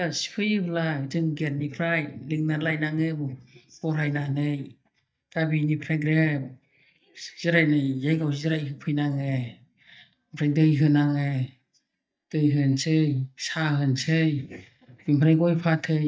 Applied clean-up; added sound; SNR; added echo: neural mask model DeepFilterNet 3.